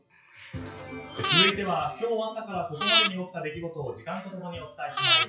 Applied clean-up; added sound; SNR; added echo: classical method WPE with log-MMSE.